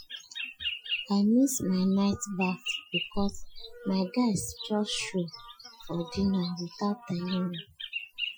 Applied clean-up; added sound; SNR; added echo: classical method Wiener filter.